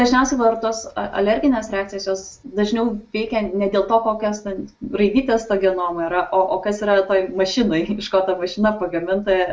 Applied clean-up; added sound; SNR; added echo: none; none; none; none.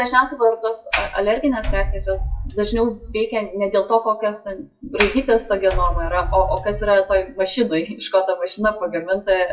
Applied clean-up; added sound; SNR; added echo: classical method WPE with log-MMSE.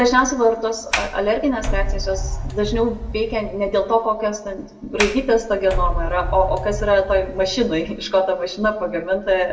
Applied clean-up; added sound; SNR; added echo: none; Sliding door; 5 dB; reverberation time 1.0 s.